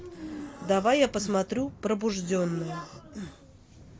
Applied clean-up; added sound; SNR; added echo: none; Thunder + Breathing; 16 dB; none.